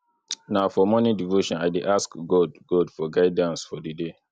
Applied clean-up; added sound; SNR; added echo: none; none; none; none.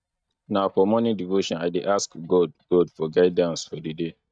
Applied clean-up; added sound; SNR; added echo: neural mask model DeepFilterNet 3.